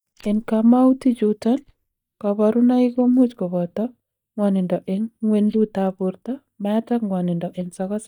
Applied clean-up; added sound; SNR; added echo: neural mask model DeepFilterNet 3.